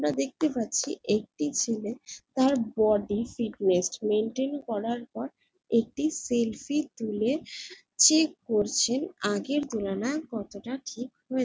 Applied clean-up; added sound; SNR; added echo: none; none; none; none.